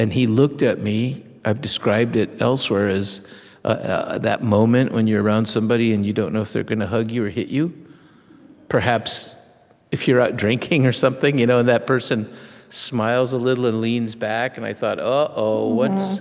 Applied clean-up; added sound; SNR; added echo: none; none; none; none.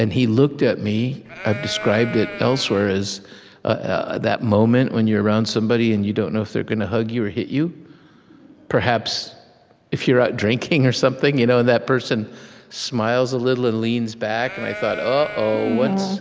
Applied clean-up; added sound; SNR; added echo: none; Livestock, farm animals, working animals; 12 dB; none.